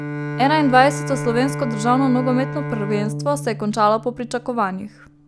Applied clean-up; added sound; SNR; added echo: none; Bowed string instrument; 7 dB; none.